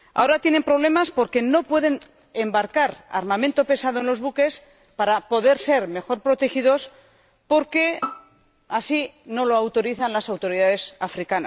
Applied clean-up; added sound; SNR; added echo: none; Bowed string instrument; 14 dB; none.